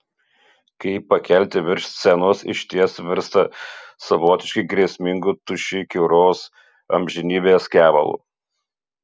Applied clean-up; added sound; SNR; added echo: none; none; none; none.